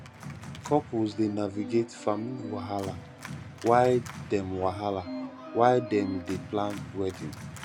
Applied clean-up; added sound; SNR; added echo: none; Organ; 11 dB; none.